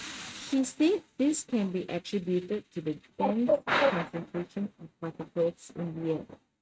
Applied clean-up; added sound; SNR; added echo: neural mask model RNNoise.